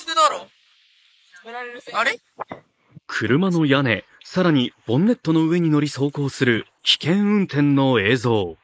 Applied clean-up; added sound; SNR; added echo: neural mask model Resemble Enhance denoiser.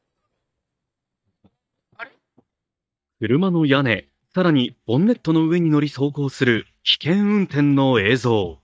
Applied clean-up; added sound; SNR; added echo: neural mask model DeepFilterNet 3.